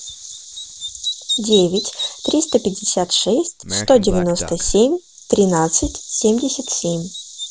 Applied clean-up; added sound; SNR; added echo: none; Bird vocalization, bird call, bird song; 10 dB; none.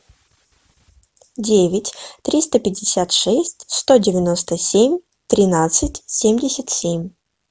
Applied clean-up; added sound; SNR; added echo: none; none; none; none.